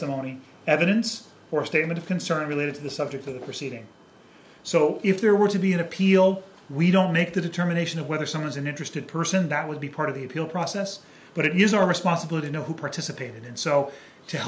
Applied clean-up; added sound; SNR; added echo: none; none; none; none.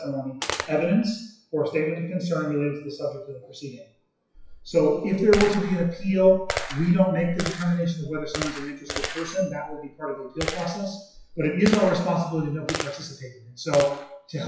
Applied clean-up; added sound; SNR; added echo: classical method WPE with log-MMSE.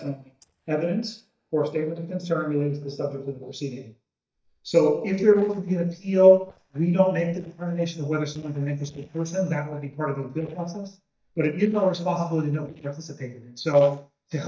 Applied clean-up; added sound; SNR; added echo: neural mask model DeepFilterNet 3.